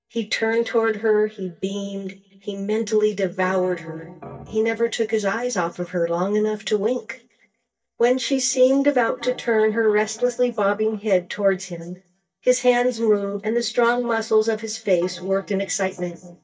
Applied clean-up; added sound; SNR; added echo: neural mask model DeepFilterNet 3.